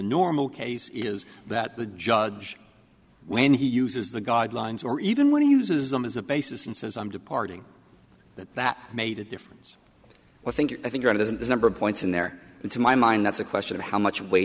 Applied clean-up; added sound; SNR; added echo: none; none; none; none.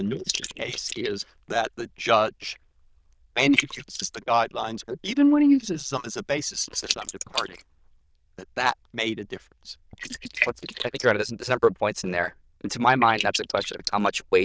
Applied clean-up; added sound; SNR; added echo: neural diffusion model UNIVERSE++.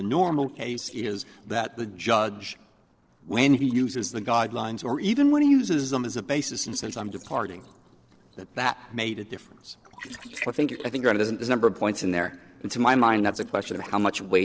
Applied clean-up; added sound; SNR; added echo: neural separator model SepFormer DNS4.